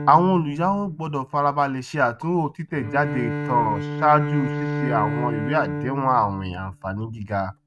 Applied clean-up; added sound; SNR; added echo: neural mask model RNNoise.